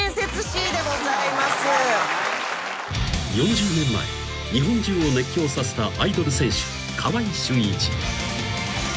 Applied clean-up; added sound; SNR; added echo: none; none; none; none.